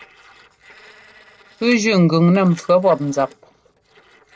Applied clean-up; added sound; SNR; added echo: neural separator model SepFormer DNS4.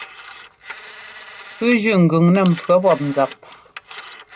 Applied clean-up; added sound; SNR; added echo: none; Telephone; 18 dB; none.